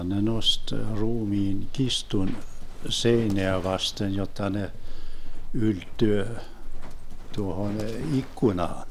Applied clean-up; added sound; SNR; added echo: none; Livestock, farm animals, working animals; 0 dB; none.